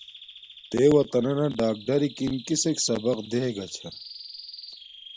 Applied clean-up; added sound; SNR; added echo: none; Bird vocalization, bird call, bird song; 18 dB; none.